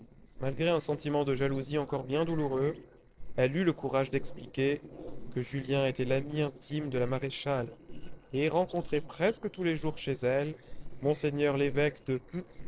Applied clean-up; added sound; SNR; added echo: neural separator model SepFormer DNS4.